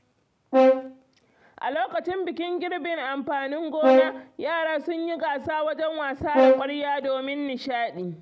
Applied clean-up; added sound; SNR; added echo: none; Brass instrument; -4 dB; none.